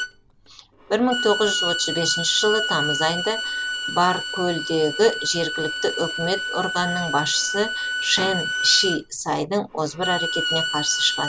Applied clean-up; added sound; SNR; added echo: none; Bowed string instrument; 3 dB; none.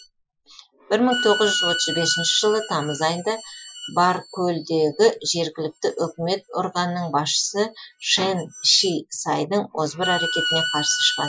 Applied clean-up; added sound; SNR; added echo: classical method Wiener filter.